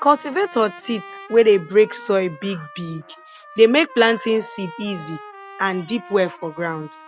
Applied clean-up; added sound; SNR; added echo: none; Trumpet; 19 dB; none.